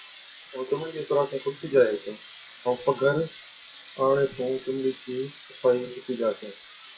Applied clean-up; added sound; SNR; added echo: classical method WPE with log-MMSE.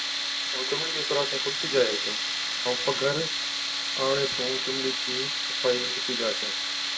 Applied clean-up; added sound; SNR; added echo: none; Tools; -2 dB; reverberation time 0.2 s.